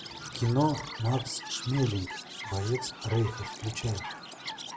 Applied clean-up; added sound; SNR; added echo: none; Chirp, tweet; 10 dB; none.